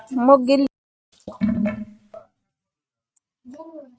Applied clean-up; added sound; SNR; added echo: neural mask model RNNoise.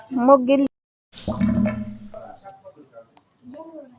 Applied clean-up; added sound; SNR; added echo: none; Sink (filling or washing) / Water; 1 dB; none.